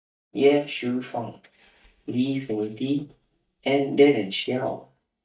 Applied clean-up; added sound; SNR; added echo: neural mask model DeepFilterNet 3.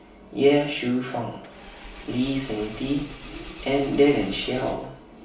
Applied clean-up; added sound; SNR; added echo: none; Engine / Car; 17 dB; reverberation time 0.4 s.